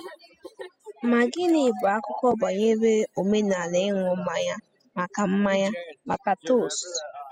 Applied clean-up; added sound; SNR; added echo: classical method spectral subtraction.